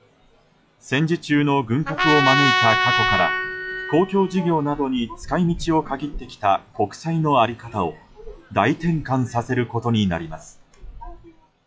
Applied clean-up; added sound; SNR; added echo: classical method log-MMSE.